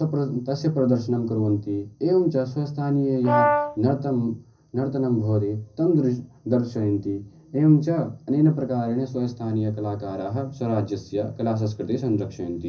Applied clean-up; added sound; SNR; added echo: none; Brass instrument; 0 dB; reverberation time 0.4 s.